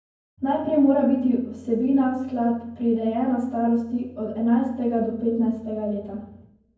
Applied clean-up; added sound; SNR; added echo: none; none; none; reverberation time 0.9 s.